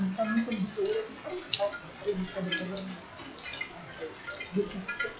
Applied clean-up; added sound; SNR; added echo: classical method log-MMSE.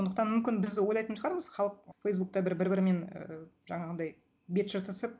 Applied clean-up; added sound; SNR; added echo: none; none; none; none.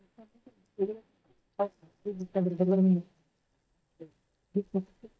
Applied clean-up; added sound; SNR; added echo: neural mask model DeepFilterNet 3.